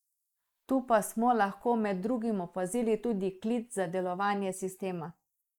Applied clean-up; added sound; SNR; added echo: neural mask model Resemble Enhance denoiser.